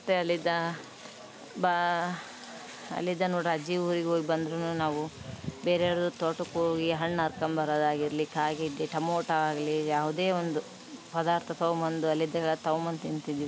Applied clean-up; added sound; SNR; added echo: none; none; none; none.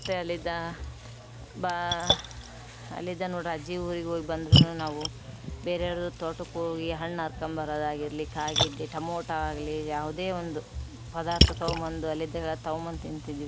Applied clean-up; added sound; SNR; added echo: none; Splash, splatter; -1 dB; none.